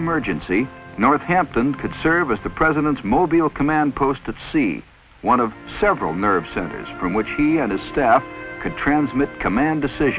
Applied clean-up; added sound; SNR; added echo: none; none; none; none.